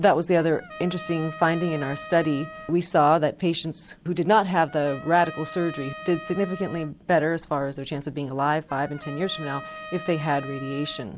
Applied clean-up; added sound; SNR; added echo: none; Trumpet; 16 dB; none.